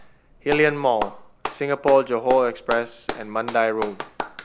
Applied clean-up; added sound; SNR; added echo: none; Clapping; 10 dB; none.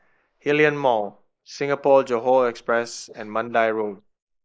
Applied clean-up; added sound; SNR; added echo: neural mask model Resemble Enhance denoiser.